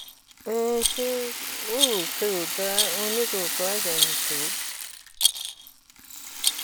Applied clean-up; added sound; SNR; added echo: none; Rattle + Rattle (instrument); -4 dB; none.